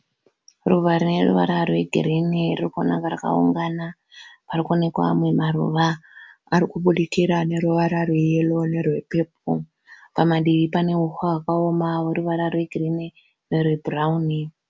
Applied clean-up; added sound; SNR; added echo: none; none; none; none.